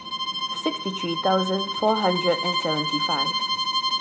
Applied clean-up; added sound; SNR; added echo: none; Bowed string instrument; 0 dB; none.